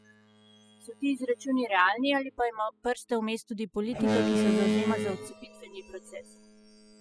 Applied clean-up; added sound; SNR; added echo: classical method spectral subtraction.